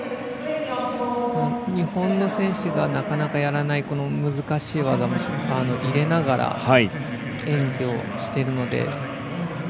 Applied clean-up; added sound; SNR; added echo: none; Camera; 20 dB; none.